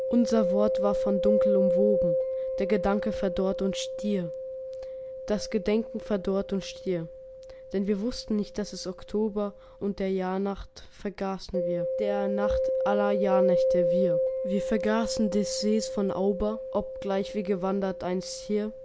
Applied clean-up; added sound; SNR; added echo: none; Mallet percussion; 1 dB; none.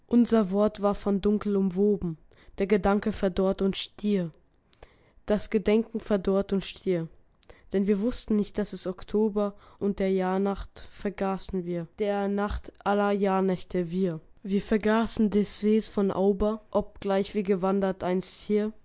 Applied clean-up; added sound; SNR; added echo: none; none; none; none.